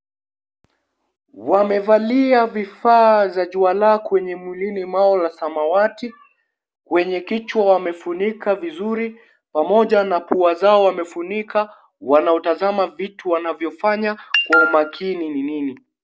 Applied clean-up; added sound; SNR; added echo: none; none; none; none.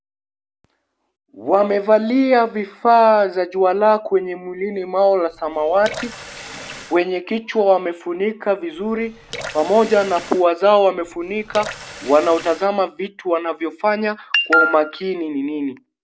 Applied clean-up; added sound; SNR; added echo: none; Water tap, faucet / Water; 15 dB; none.